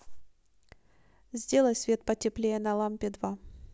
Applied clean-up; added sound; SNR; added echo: none; none; none; none.